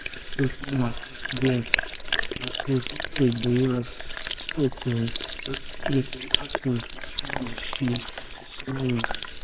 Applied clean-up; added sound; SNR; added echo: neural separator model SepFormer WHAMR!.